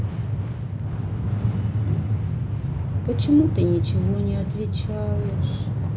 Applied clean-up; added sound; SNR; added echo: none; Train; -4 dB; none.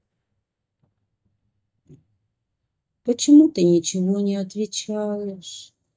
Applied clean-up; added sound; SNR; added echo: neural mask model DeepFilterNet 3.